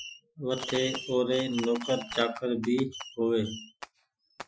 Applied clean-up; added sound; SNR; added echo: classical method Wiener filter.